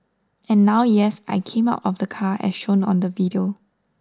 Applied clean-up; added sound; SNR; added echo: none; none; none; none.